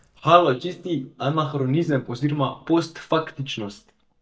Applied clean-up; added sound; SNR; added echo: neural mask model DeepFilterNet 3.